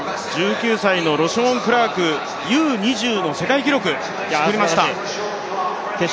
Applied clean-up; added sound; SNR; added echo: none; none; none; none.